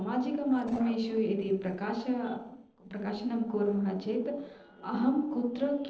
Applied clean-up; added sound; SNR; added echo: neural separator model SepFormer DNS4.